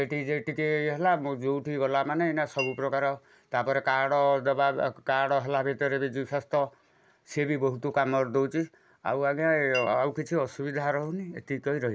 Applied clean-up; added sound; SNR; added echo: none; Chink, clink; 13 dB; none.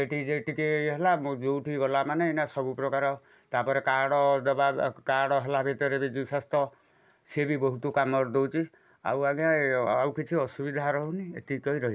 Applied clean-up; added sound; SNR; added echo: none; none; none; none.